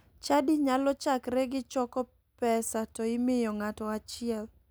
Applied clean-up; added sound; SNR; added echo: none; none; none; none.